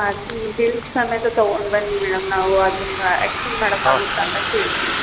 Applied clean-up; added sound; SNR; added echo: none; Bus; 4 dB; none.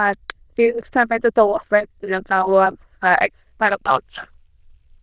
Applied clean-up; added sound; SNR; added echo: neural diffusion model UNIVERSE++.